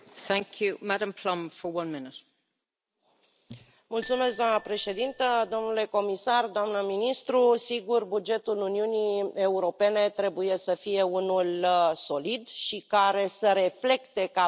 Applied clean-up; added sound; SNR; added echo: none; Marimba, xylophone; 20 dB; none.